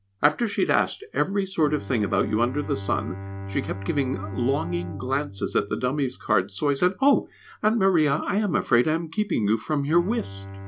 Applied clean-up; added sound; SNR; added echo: none; Bowed string instrument; 13 dB; none.